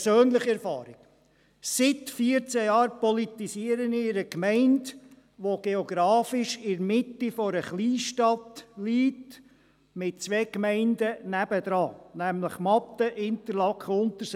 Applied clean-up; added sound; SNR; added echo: none; none; none; none.